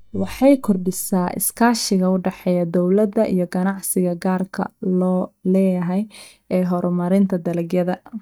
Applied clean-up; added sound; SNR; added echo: neural mask model DeepFilterNet 3.